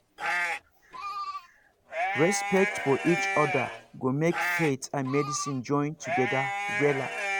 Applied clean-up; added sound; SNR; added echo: none; Livestock, farm animals, working animals; 3 dB; none.